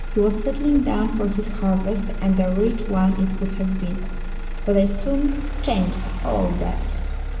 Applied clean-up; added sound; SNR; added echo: none; Motor vehicle (road); 2 dB; reverberation time 2.5 s.